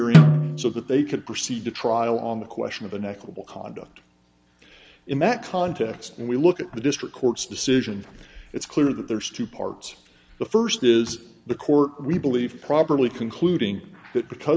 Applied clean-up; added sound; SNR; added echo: none; Snare drum; -4 dB; none.